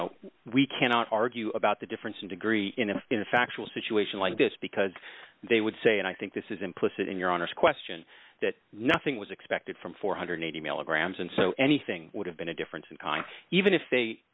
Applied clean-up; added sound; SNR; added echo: none; none; none; none.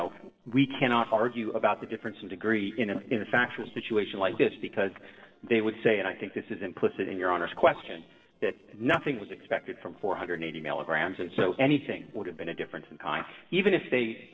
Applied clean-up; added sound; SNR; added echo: neural separator model SepFormer DNS4.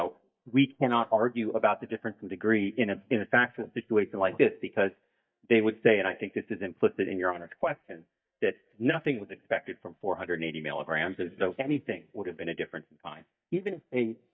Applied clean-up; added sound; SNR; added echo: neural mask model DeepFilterNet 3.